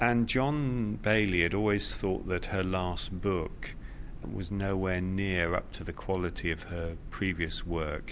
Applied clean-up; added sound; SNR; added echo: none; none; none; none.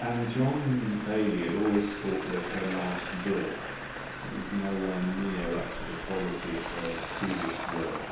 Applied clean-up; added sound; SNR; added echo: none; Traffic noise, roadway noise; 7 dB; reverberation time 2.2 s.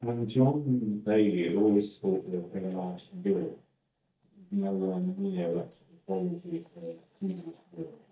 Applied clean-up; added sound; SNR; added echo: neural mask model DeepFilterNet 3.